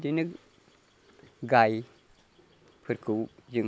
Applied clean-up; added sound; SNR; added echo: none; none; none; none.